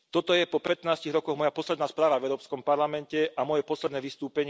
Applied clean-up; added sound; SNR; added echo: none; none; none; none.